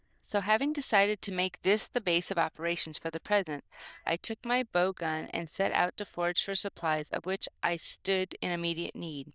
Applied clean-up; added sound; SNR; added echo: neural diffusion model UNIVERSE++.